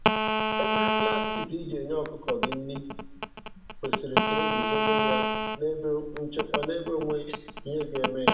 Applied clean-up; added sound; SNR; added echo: none; Telephone; -4 dB; reverberation time 0.6 s.